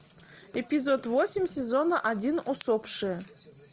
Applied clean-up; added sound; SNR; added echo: none; none; none; none.